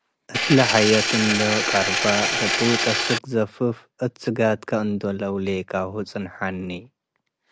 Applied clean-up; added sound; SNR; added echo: none; Engine; -1 dB; none.